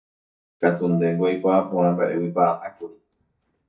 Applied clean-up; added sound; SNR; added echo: neural mask model DeepFilterNet 3.